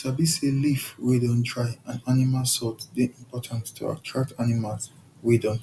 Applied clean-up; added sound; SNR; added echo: none; none; none; none.